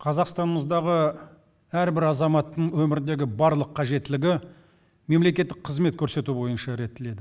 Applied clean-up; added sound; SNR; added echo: none; none; none; none.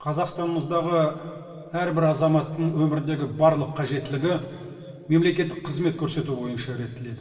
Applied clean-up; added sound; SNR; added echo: none; none; none; reverberation time 2.8 s.